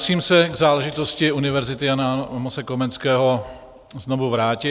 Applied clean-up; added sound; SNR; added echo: none; none; none; none.